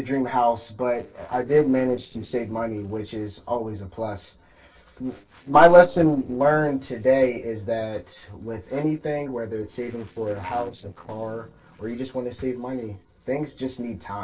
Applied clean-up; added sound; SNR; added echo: neural separator model SepFormer DNS4.